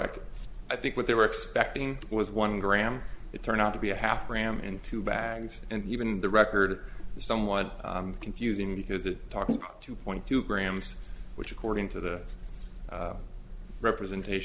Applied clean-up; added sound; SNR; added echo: none; none; none; none.